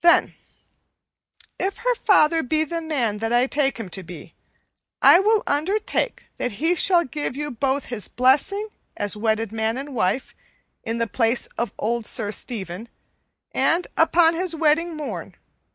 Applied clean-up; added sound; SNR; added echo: none; none; none; none.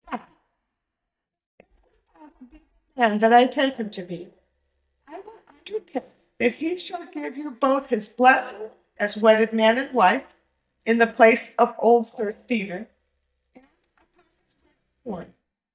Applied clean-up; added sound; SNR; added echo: neural mask model DeepFilterNet 3.